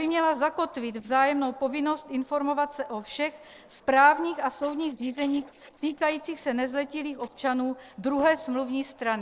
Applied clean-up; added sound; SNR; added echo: neural separator model SepFormer DNS4.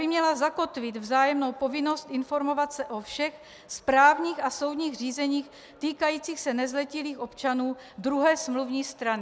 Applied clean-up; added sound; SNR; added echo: none; none; none; none.